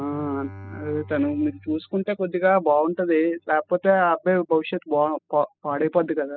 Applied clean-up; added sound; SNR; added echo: classical method spectral subtraction.